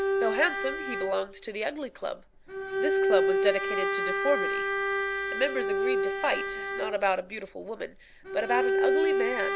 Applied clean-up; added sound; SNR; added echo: none; Bowed string instrument; -2 dB; none.